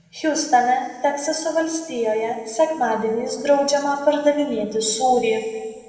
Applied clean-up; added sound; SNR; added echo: none; none; none; reverberation time 1.8 s.